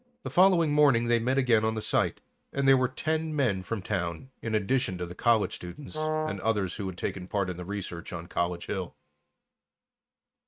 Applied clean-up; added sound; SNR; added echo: neural mask model RNNoise.